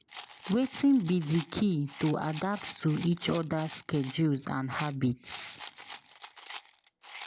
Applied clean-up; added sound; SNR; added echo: none; Rattle; 13 dB; none.